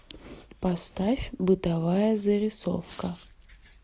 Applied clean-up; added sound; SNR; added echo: none; none; none; none.